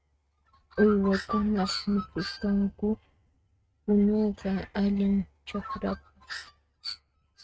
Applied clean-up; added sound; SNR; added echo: neural mask model RNNoise.